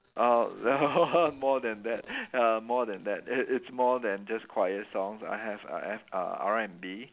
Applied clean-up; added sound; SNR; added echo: none; none; none; none.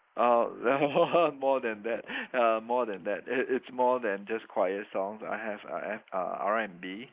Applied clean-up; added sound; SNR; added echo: neural mask model Resemble Enhance denoiser.